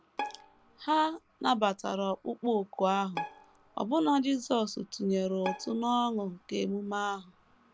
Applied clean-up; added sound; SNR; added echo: none; Bowed string instrument; 14 dB; none.